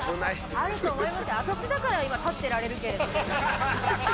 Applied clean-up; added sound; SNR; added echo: none; Wind instrument, woodwind instrument; 18 dB; none.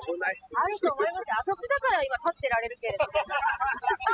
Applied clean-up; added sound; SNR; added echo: classical method spectral subtraction.